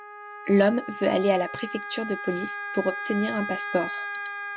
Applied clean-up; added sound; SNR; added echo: none; Wind instrument, woodwind instrument; 8 dB; none.